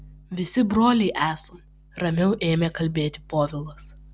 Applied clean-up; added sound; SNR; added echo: none; none; none; none.